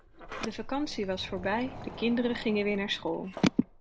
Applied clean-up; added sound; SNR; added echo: none; Sliding door; 12 dB; none.